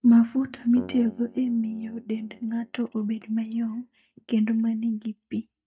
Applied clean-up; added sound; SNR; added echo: neural mask model DeepFilterNet 3.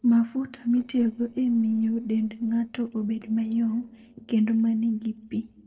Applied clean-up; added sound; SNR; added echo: neural separator model SepFormer DNS4.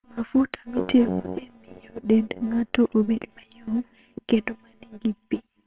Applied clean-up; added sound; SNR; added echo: neural separator model SepFormer WHAMR!.